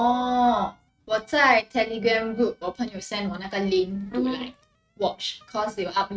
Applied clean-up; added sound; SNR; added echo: neural mask model RNNoise.